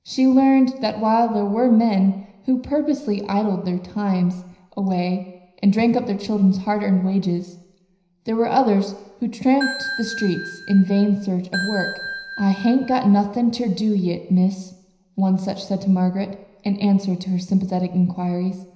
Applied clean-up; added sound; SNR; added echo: none; Ringtone / Bell; 10 dB; reverberation time 0.9 s.